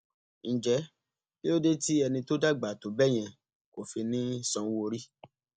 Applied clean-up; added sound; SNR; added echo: none; none; none; none.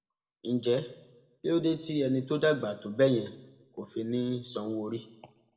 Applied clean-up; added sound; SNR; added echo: none; none; none; reverberation time 0.8 s.